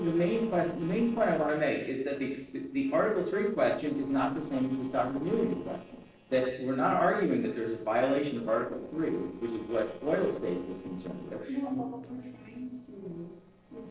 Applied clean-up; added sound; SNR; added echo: neural separator model SepFormer DNS4.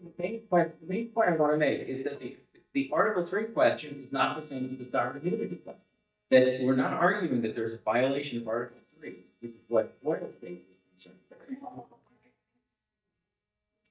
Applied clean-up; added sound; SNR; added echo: neural mask model DeepFilterNet 3.